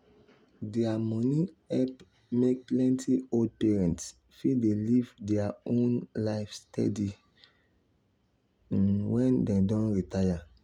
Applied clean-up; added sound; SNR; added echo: none; none; none; none.